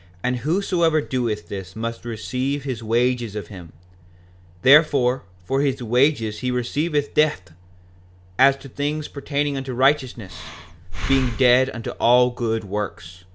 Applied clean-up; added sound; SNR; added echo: none; Breathing; 6 dB; none.